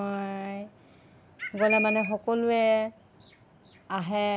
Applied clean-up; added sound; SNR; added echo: none; Bird; 2 dB; none.